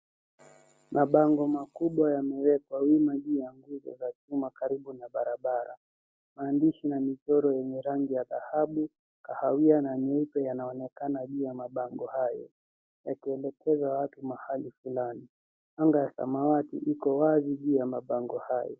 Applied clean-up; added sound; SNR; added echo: none; none; none; none.